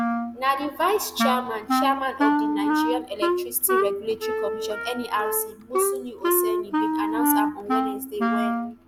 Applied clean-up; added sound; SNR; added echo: none; Wind instrument, woodwind instrument; -3 dB; none.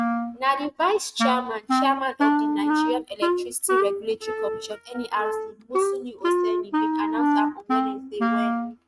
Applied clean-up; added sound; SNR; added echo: neural mask model RNNoise.